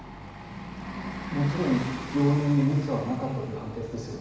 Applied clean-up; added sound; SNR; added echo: none; Bus; 10 dB; reverberation time 1.1 s.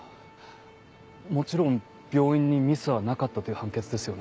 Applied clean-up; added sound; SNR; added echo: none; none; none; none.